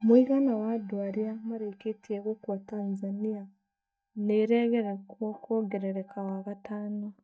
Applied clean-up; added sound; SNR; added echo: neural mask model DeepFilterNet 3.